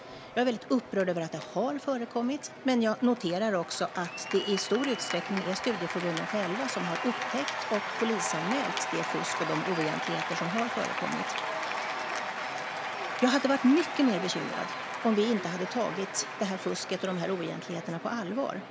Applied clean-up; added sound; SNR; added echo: none; Applause / Cheering; 5 dB; none.